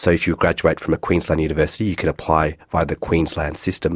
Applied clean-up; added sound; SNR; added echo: none; none; none; none.